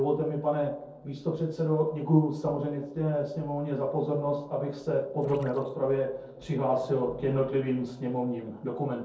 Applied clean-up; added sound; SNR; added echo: neural separator model SepFormer DNS4.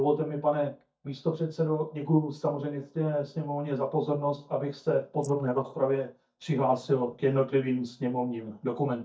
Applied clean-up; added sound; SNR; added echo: neural mask model DeepFilterNet 3.